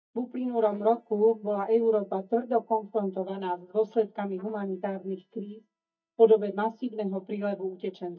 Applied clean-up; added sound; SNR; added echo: neural mask model DeepFilterNet 3.